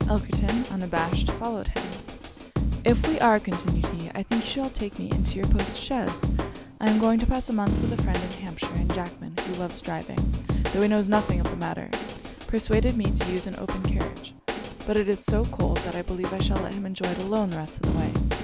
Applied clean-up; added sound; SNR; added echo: none; Drum kit; 1 dB; none.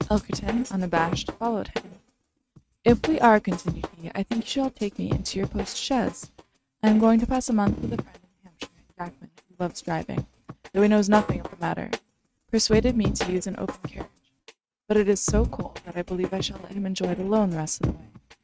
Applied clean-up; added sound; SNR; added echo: neural mask model RNNoise.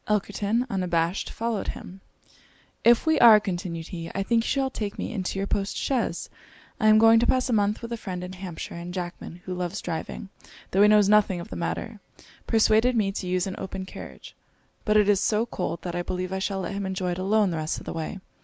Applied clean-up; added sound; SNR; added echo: none; none; none; none.